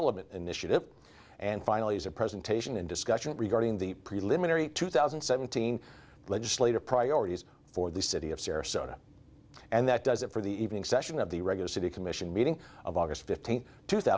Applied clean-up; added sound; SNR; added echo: none; none; none; none.